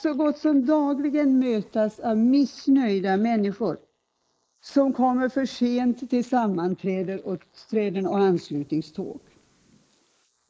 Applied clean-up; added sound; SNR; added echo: neural mask model Resemble Enhance denoiser.